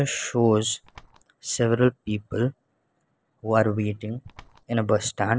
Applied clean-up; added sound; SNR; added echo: neural separator model SepFormer DNS4.